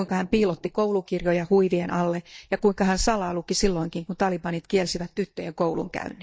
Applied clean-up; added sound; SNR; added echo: neural mask model DeepFilterNet 3.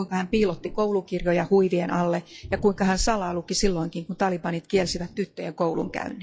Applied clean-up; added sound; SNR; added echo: classical method log-MMSE.